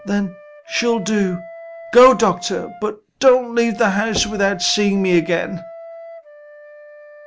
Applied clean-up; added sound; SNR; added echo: none; Knock + Wind instrument, woodwind instrument; 17 dB; none.